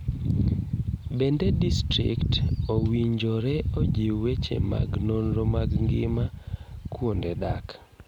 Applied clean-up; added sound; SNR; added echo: none; none; none; none.